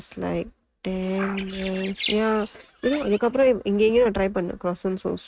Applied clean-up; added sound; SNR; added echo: neural mask model RNNoise.